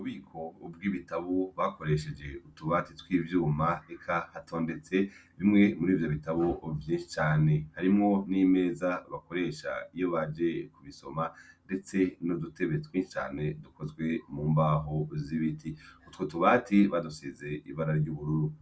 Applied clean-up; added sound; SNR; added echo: none; none; none; none.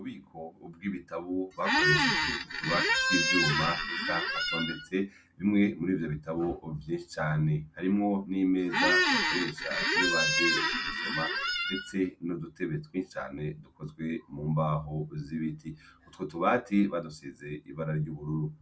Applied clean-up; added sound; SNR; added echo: none; Squeak; -4 dB; none.